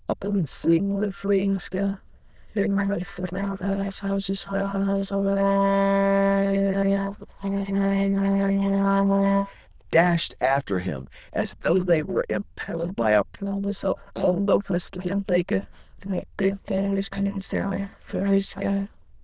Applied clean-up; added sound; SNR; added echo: neural diffusion model UNIVERSE++.